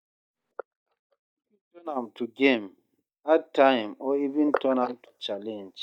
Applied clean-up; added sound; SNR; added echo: neural mask model DeepFilterNet 3.